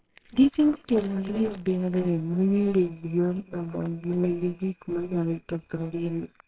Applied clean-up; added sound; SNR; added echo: neural separator model SepFormer WHAMR!.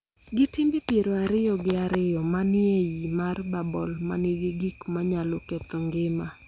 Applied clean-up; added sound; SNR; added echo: none; none; none; none.